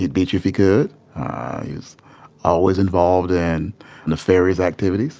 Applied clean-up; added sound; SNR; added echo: none; none; none; none.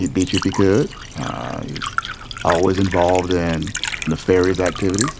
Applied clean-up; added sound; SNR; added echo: none; Liquid; 9 dB; none.